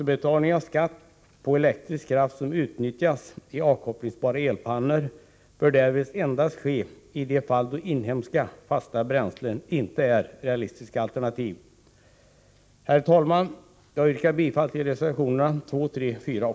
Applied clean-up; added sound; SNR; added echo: none; none; none; none.